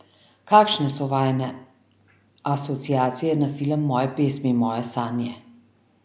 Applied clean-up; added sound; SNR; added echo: none; none; none; none.